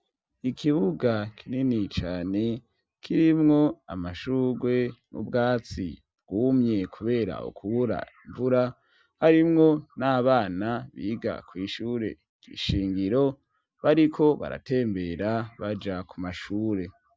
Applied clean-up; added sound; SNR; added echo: none; none; none; none.